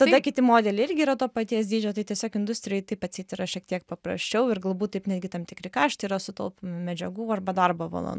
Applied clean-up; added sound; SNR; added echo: none; none; none; none.